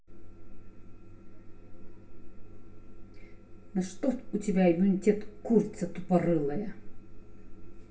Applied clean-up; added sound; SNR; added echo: none; none; none; reverberation time 0.2 s.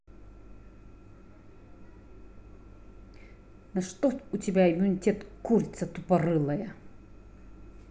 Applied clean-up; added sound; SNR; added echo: none; none; none; none.